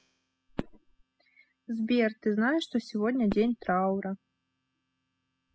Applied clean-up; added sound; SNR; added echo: classical method spectral subtraction.